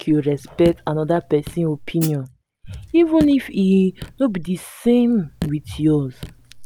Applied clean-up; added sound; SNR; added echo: none; Hi-hat + Raindrop / Drip; 16 dB; none.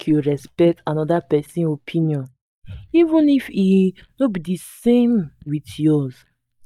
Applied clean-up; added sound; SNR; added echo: neural mask model DeepFilterNet 3.